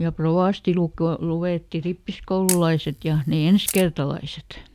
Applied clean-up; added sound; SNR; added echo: none; Camera; 11 dB; none.